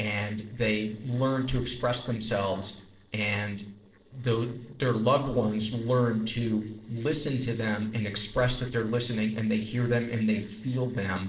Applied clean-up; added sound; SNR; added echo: neural separator model SepFormer DNS4.